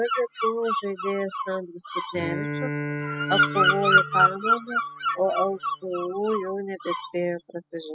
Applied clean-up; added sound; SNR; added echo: classical method spectral subtraction.